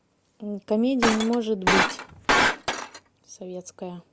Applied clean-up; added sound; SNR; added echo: none; Shatter; -4 dB; none.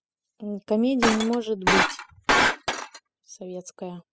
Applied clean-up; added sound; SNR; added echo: classical method spectral subtraction.